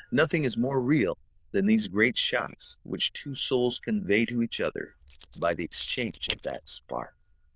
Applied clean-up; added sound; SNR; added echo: neural diffusion model UNIVERSE++.